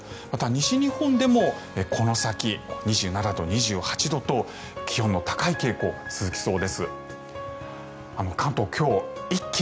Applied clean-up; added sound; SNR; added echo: none; none; none; none.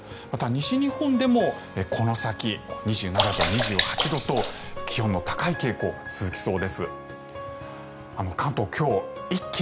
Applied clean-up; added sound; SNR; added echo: none; Sink (filling or washing) / Water / Splash, splatter; 0 dB; none.